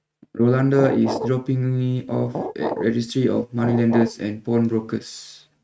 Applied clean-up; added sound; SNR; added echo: neural mask model RNNoise.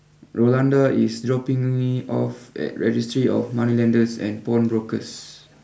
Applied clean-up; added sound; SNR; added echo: none; none; none; none.